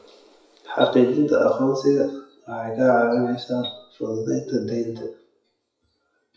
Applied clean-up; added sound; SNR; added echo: classical method WPE with log-MMSE.